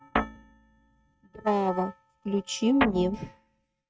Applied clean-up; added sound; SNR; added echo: neural mask model RNNoise.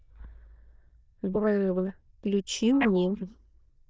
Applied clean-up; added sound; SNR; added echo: neural diffusion model UNIVERSE++.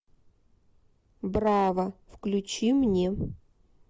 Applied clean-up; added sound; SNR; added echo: none; none; none; none.